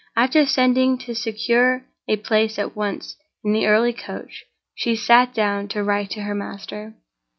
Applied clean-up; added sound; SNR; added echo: none; none; none; none.